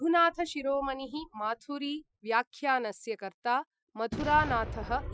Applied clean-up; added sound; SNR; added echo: classical method Wiener filter.